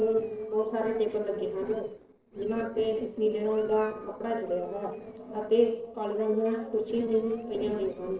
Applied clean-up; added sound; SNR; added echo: neural separator model SepFormer DNS4.